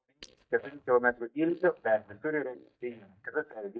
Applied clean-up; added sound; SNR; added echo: neural mask model DeepFilterNet 3.